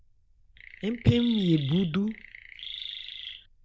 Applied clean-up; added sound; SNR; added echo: neural diffusion model UNIVERSE++.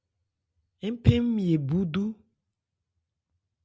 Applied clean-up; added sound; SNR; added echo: none; none; none; none.